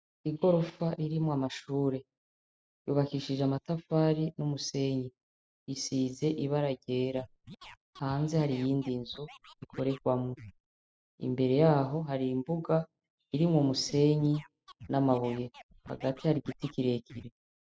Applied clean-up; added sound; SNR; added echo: classical method spectral subtraction.